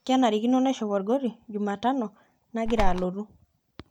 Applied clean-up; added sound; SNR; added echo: none; Bird; -4 dB; none.